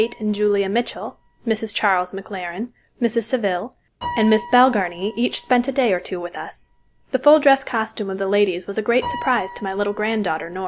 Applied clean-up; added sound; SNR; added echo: none; Piano; 17 dB; none.